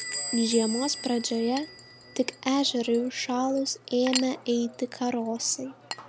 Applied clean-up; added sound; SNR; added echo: none; Squeak / Bell + Chink, clink; 10 dB; none.